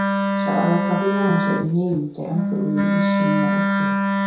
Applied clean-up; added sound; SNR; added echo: none; Wind instrument, woodwind instrument; -3 dB; reverberation time 0.6 s.